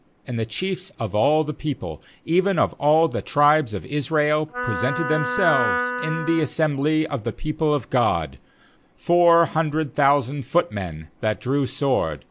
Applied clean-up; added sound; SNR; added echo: none; Wind instrument, woodwind instrument; 4 dB; none.